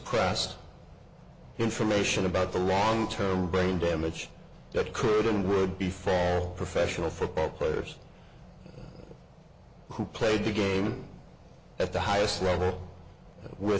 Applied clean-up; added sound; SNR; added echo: none; Piano; 17 dB; none.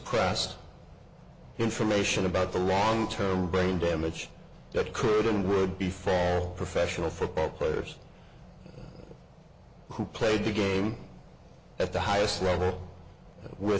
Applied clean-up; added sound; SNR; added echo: none; none; none; none.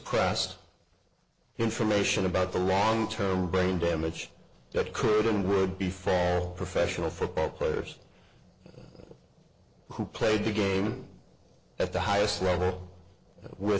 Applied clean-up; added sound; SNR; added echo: neural separator model SepFormer DNS4.